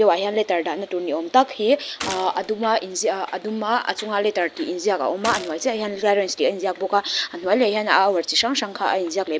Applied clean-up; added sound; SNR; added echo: none; Gunshot, gunfire; 14 dB; none.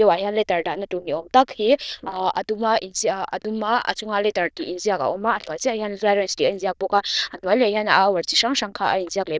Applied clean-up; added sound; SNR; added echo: neural diffusion model UNIVERSE++.